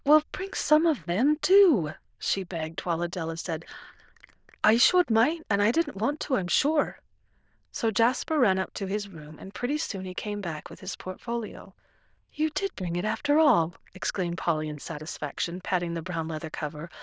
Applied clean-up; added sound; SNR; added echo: neural diffusion model UNIVERSE++.